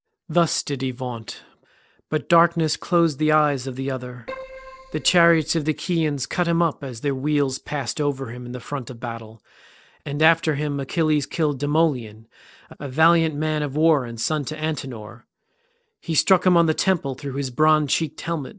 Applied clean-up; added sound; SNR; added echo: neural separator model SepFormer DNS4.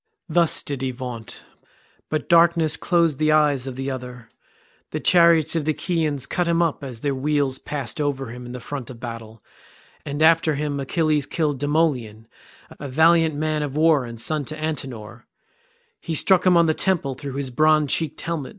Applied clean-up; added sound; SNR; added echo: none; none; none; none.